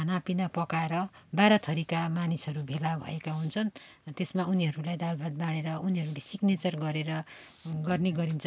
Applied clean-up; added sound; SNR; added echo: none; none; none; none.